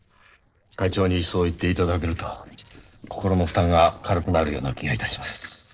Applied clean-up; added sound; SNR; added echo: neural separator model SepFormer DNS4.